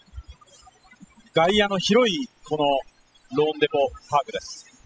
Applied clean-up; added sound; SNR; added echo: classical method spectral subtraction.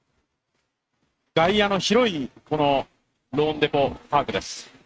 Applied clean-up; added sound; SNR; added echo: neural mask model RNNoise.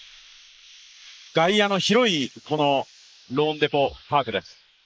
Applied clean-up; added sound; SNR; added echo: neural mask model Resemble Enhance denoiser.